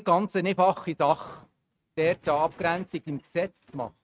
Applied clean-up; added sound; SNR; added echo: neural mask model RNNoise.